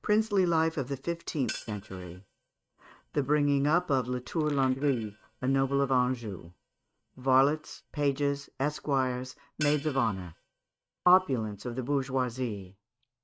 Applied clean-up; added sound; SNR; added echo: neural mask model RNNoise.